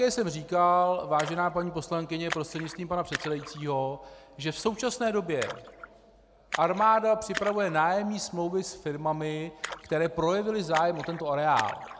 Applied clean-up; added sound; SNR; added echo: none; Splash, splatter; 14 dB; none.